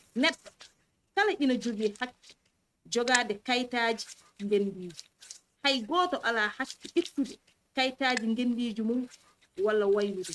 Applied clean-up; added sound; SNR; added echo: neural mask model RNNoise.